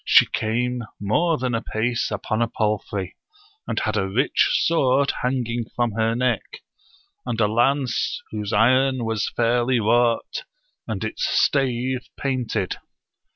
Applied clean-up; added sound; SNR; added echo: none; none; none; none.